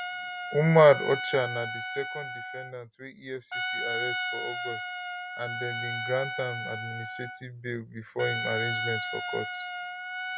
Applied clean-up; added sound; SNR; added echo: none; Trumpet; 5 dB; none.